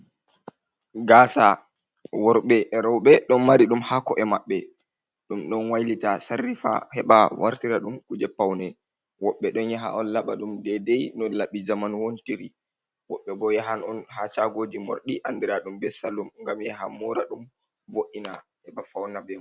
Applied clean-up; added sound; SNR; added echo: none; none; none; none.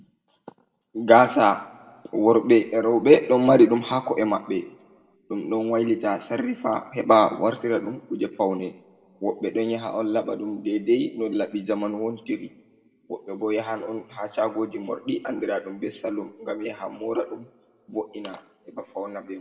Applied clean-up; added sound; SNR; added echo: none; none; none; reverberation time 1.2 s.